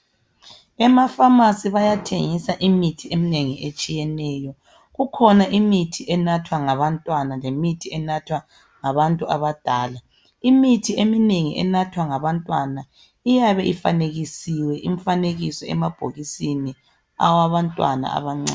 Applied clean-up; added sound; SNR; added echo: none; none; none; none.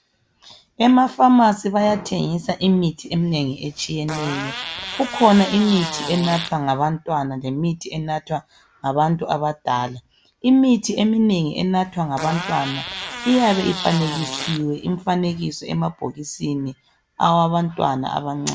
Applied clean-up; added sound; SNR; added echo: none; Fart; 9 dB; none.